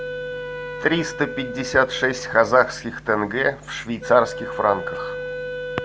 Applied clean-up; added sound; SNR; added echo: none; Wind instrument, woodwind instrument; 10 dB; none.